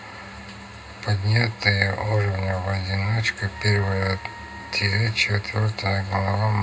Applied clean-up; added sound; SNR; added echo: none; Wind instrument, woodwind instrument; 20 dB; reverberation time 0.2 s.